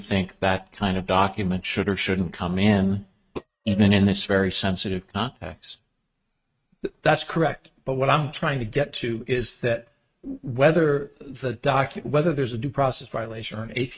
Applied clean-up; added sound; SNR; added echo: neural mask model RNNoise.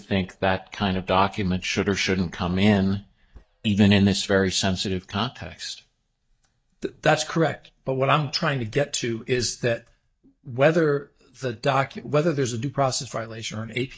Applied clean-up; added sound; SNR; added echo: neural mask model DeepFilterNet 3.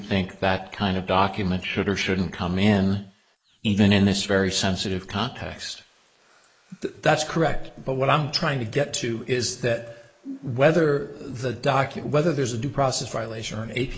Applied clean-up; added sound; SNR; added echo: neural mask model Resemble Enhance denoiser.